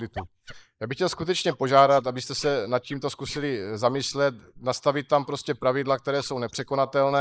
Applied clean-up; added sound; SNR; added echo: neural mask model Resemble Enhance denoiser.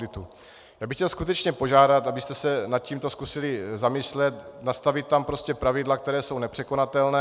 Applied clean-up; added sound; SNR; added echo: none; none; none; none.